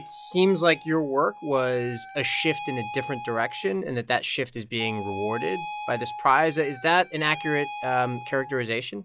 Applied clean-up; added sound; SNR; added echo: classical method log-MMSE.